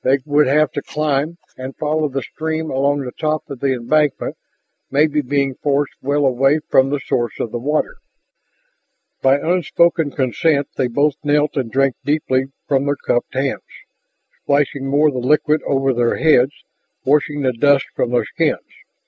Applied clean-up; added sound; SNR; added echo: none; none; none; none.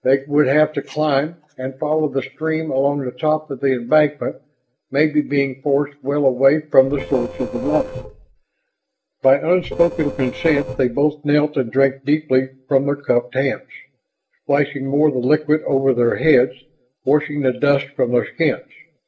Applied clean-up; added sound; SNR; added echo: neural separator model SepFormer DNS4.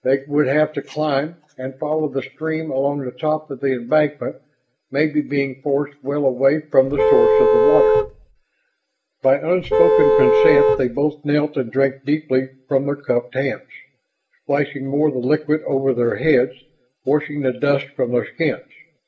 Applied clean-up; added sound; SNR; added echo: none; Vehicle horn, car horn, honking; -5 dB; reverberation time 0.3 s.